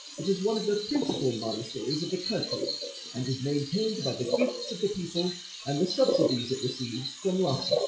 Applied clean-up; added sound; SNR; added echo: classical method WPE with log-MMSE.